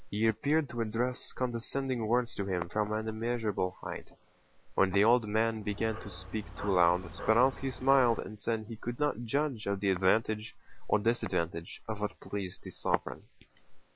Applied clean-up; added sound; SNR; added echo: none; Dog; 11 dB; none.